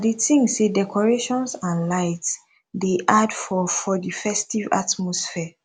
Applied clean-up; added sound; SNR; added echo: none; none; none; none.